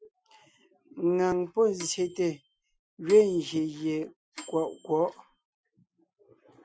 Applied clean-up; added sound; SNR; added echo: classical method Wiener filter.